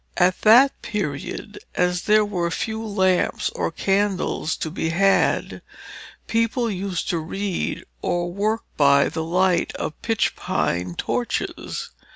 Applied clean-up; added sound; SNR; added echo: none; none; none; none.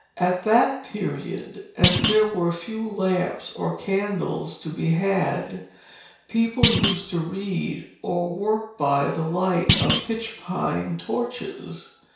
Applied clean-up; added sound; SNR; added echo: none; Thump, thud; -2 dB; reverberation time 0.6 s.